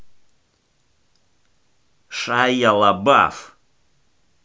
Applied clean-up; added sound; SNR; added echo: none; none; none; none.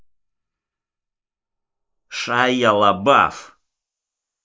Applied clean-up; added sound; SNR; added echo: neural mask model Resemble Enhance denoiser.